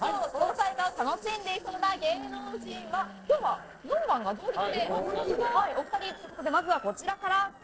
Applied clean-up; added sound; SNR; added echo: neural separator model SepFormer DNS4.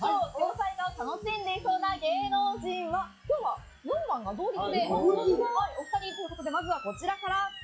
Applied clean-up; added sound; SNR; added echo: classical method WPE with log-MMSE.